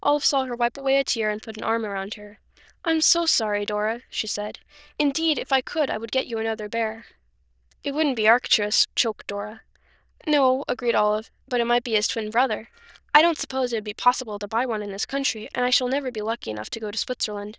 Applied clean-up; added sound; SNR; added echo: neural diffusion model UNIVERSE++.